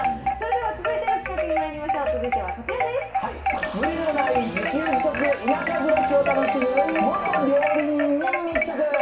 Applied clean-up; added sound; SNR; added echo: none; Wind chime; 1 dB; reverberation time 0.8 s.